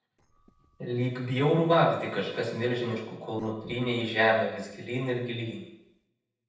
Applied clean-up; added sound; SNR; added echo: neural separator model SepFormer DNS4.